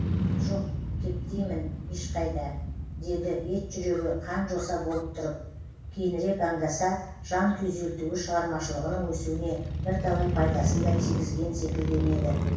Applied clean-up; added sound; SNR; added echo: none; Motorcycle; 1 dB; reverberation time 0.7 s.